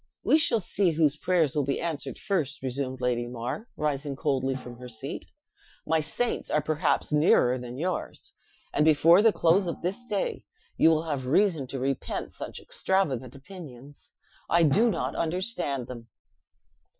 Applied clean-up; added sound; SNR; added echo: classical method Wiener filter.